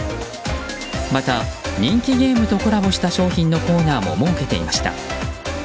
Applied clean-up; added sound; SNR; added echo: none; Hammer; 16 dB; none.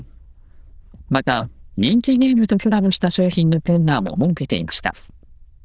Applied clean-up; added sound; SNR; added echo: neural diffusion model UNIVERSE++.